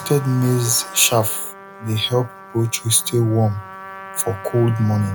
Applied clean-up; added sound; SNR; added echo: none; Trumpet; 16 dB; none.